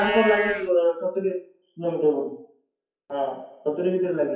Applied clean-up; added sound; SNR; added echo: classical method WPE with log-MMSE.